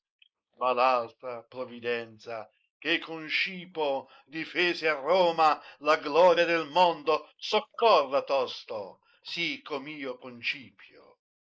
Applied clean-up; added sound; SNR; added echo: neural mask model Resemble Enhance denoiser.